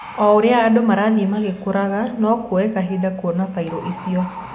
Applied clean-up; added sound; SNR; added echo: none; Bird; 19 dB; none.